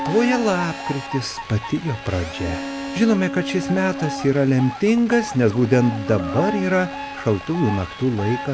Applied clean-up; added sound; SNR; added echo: none; Telephone + Bowed string instrument; 11 dB; none.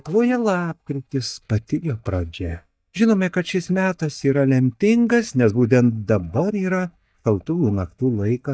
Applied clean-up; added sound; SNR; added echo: neural mask model DeepFilterNet 3.